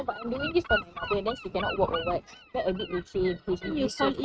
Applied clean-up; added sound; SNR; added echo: neural mask model RNNoise.